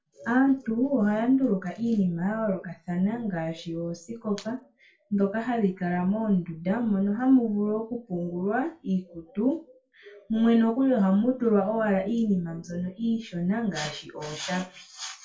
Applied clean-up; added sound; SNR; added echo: none; none; none; reverberation time 0.2 s.